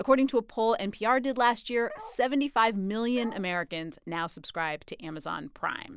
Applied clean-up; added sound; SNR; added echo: none; Bark; 17 dB; none.